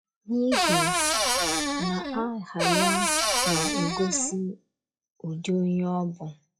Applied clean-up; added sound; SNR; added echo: classical method log-MMSE.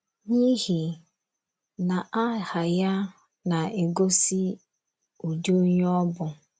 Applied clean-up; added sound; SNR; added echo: none; none; none; none.